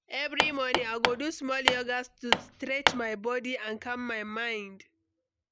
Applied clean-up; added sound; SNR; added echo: none; Hammer; -2 dB; none.